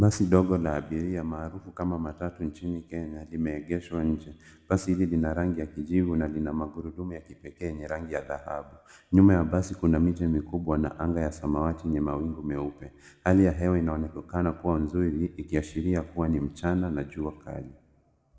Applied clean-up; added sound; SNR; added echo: none; none; none; reverberation time 1.0 s.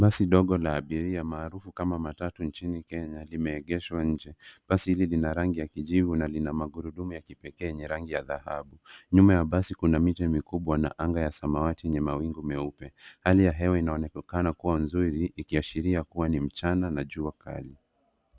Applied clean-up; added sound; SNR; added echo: none; none; none; none.